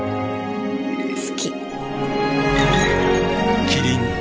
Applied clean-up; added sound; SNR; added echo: none; none; none; none.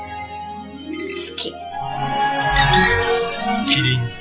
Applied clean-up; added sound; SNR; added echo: classical method log-MMSE.